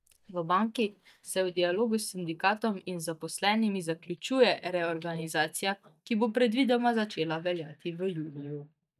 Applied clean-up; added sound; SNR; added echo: neural mask model DeepFilterNet 3.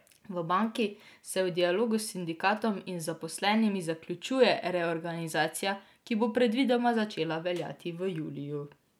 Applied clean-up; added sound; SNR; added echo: none; none; none; none.